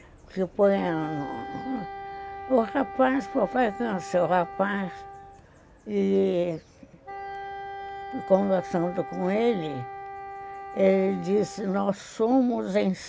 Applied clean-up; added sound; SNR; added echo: none; Wind instrument, woodwind instrument; 13 dB; none.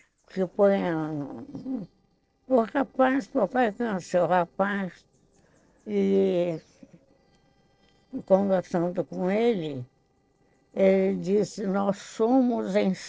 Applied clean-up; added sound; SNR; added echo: neural separator model SepFormer DNS4.